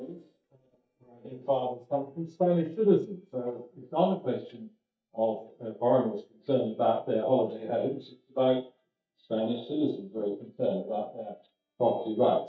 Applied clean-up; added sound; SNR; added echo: neural mask model DeepFilterNet 3.